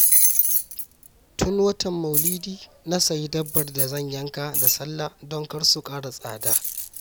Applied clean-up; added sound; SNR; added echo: none; Keys jangling; -2 dB; none.